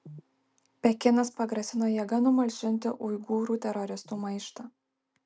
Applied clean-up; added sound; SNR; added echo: none; none; none; none.